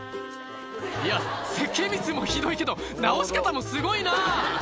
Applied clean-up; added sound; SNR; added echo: none; Livestock, farm animals, working animals + Brass instrument; 20 dB; none.